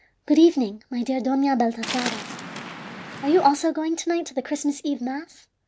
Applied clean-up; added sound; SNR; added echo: none; Waves, surf; 12 dB; none.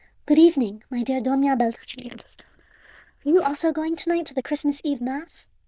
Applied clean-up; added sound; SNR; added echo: neural diffusion model UNIVERSE++.